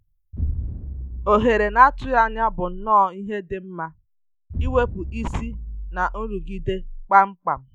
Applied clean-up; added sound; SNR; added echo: none; Explosion; 8 dB; none.